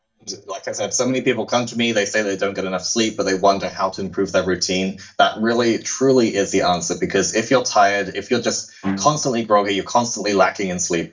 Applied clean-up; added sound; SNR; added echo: neural mask model DeepFilterNet 3.